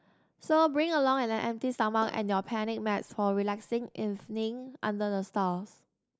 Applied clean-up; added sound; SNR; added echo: neural mask model Resemble Enhance denoiser.